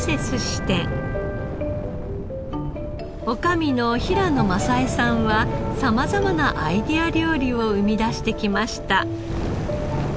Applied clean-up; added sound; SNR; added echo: none; Fire; 5 dB; none.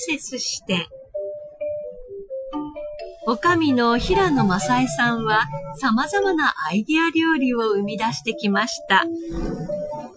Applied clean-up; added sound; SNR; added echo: classical method Wiener filter.